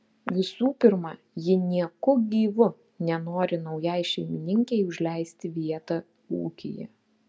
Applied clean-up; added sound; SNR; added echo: none; none; none; none.